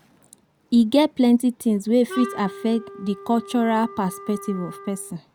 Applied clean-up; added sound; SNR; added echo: none; Wind instrument, woodwind instrument; 15 dB; none.